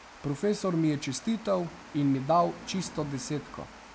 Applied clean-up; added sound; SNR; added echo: none; Water; 17 dB; none.